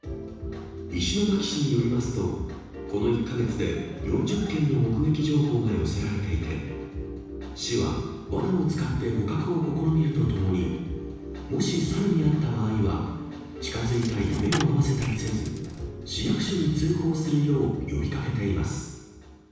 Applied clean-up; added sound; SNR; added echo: none; Coin (dropping); 14 dB; reverberation time 1.1 s.